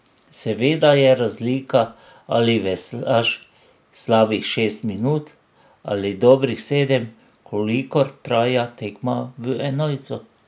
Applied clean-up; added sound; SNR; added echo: none; none; none; none.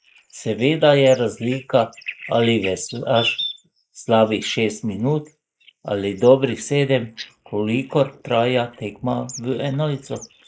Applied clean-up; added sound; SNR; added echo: neural mask model Resemble Enhance denoiser.